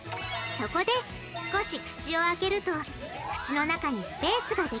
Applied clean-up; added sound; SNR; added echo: none; none; none; none.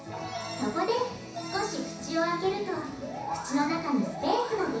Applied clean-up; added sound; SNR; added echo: none; none; none; reverberation time 0.7 s.